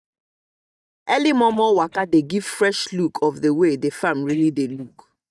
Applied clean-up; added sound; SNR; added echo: neural mask model DeepFilterNet 3.